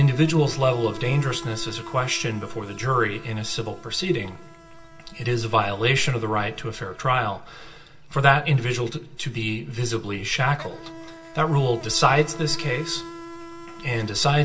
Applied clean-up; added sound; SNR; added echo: none; Insect; 18 dB; reverberation time 0.2 s.